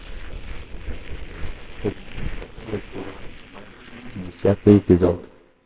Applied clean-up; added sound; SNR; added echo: neural separator model SepFormer WHAMR!.